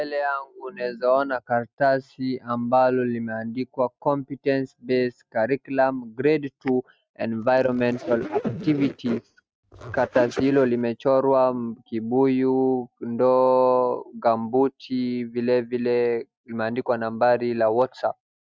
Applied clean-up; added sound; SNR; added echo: neural mask model RNNoise.